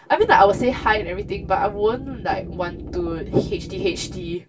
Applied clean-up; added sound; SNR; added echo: none; Wind instrument, woodwind instrument; 11 dB; reverberation time 0.1 s.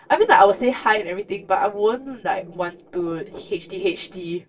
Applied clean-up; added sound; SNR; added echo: neural separator model SepFormer DNS4.